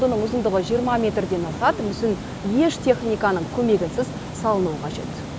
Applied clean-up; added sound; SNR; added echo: none; Water; 9 dB; none.